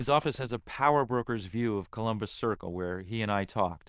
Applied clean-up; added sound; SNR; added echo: neural diffusion model UNIVERSE++.